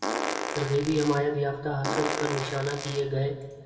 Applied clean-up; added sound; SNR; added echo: none; Fart; 5 dB; reverberation time 1.7 s.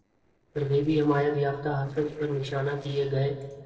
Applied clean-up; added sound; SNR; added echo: neural separator model SepFormer DNS4.